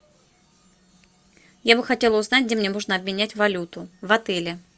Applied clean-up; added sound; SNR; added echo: none; none; none; none.